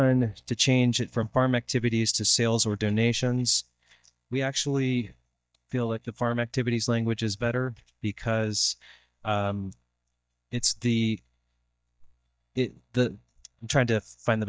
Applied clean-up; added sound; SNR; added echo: neural mask model DeepFilterNet 3.